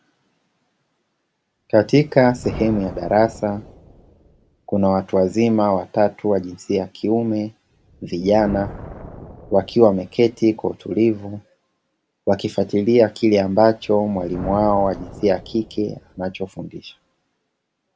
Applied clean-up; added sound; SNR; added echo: none; Thunder; 19 dB; none.